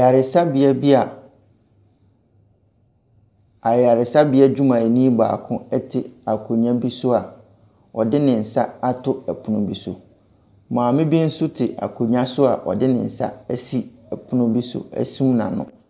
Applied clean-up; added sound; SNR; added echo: none; none; none; none.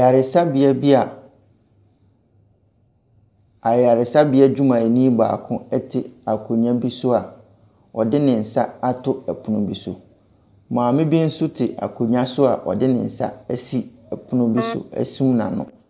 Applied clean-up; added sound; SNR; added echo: none; Wind instrument, woodwind instrument; 12 dB; none.